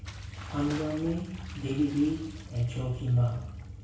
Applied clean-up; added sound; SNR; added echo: none; Bathtub (filling or washing) / Splash, splatter; 18 dB; reverberation time 0.6 s.